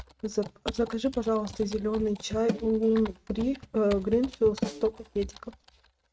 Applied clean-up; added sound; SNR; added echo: neural mask model RNNoise.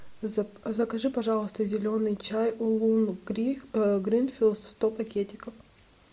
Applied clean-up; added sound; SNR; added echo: none; none; none; none.